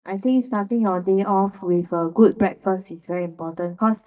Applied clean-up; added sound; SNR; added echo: neural mask model DeepFilterNet 3.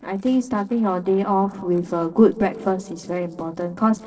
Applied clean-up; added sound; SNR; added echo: neural separator model SepFormer DNS4.